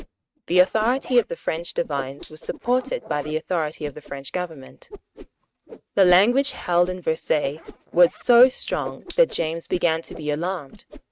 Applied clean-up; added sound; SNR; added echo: neural mask model RNNoise.